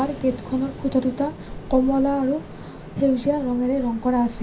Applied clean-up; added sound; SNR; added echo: none; Ocean; 13 dB; reverberation time 0.3 s.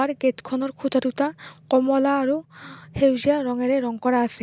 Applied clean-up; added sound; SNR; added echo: none; none; none; none.